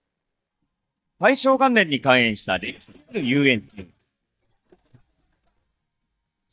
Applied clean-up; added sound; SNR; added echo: neural mask model DeepFilterNet 3.